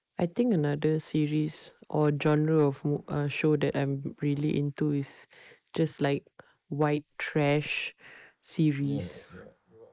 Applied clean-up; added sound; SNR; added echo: neural mask model Resemble Enhance denoiser.